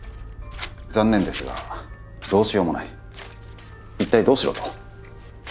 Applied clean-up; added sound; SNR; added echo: none; Scissors; 16 dB; none.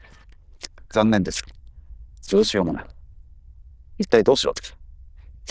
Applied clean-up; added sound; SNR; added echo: neural diffusion model UNIVERSE++.